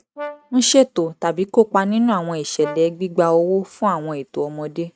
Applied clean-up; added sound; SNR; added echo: neural mask model RNNoise.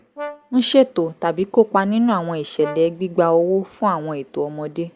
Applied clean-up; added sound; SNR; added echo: none; Brass instrument; 19 dB; none.